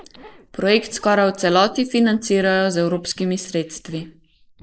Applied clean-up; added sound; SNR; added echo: neural mask model Resemble Enhance denoiser.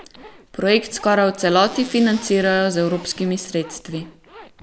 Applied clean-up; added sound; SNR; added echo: none; Zipper (clothing) + Zipper (clothing); 20 dB; none.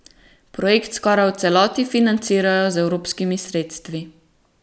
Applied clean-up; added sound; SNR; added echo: none; none; none; none.